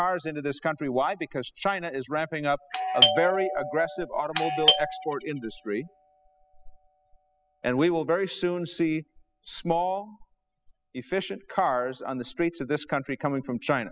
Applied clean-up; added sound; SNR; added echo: classical method spectral subtraction.